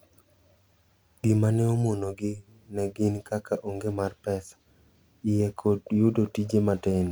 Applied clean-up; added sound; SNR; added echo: none; none; none; none.